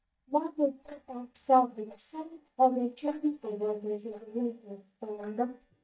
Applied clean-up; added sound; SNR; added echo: neural mask model DeepFilterNet 3.